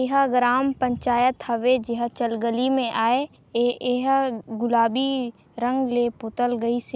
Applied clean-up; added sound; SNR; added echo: none; none; none; none.